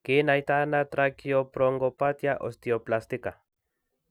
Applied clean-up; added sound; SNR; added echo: none; none; none; none.